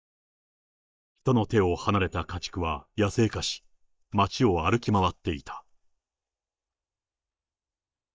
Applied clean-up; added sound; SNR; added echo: neural mask model DeepFilterNet 3.